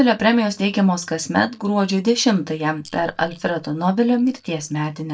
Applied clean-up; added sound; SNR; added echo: neural mask model DeepFilterNet 3.